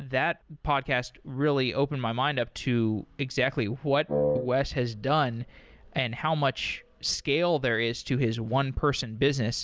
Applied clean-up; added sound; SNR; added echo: none; Wind instrument, woodwind instrument; 0 dB; none.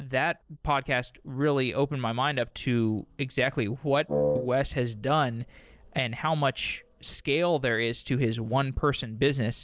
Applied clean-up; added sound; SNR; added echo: neural separator model SepFormer DNS4.